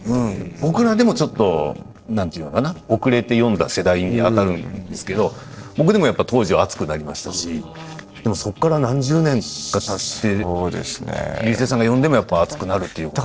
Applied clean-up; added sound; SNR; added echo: neural separator model SepFormer DNS4.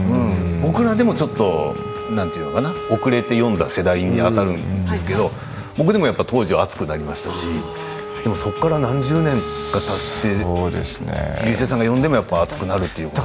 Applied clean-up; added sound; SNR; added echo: none; Wind instrument, woodwind instrument; 13 dB; none.